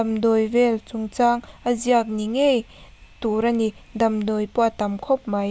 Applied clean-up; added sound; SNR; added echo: none; none; none; none.